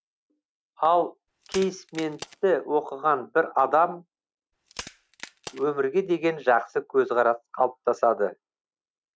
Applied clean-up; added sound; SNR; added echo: neural mask model RNNoise.